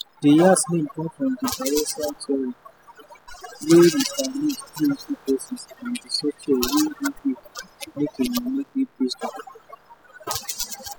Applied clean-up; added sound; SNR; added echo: classical method spectral subtraction.